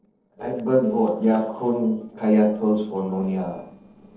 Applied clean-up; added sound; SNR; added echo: neural separator model SepFormer DNS4.